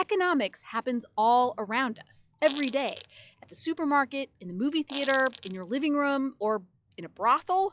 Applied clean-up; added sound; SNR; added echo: classical method log-MMSE.